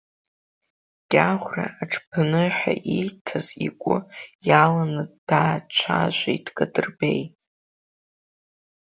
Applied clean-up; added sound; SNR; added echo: none; none; none; none.